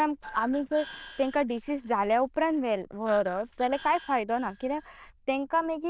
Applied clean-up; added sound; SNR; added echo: neural diffusion model UNIVERSE++.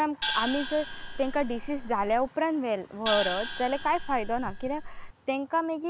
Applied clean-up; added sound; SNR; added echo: none; Gong; 5 dB; none.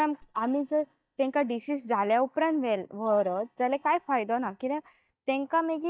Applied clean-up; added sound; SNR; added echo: neural mask model DeepFilterNet 3.